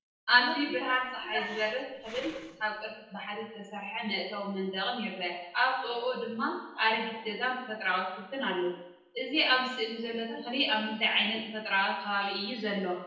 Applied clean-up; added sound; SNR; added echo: neural separator model SepFormer DNS4.